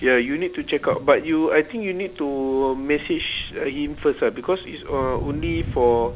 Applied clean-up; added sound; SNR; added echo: none; Thunder; 13 dB; none.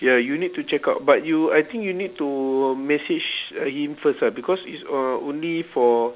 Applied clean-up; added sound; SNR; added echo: none; none; none; none.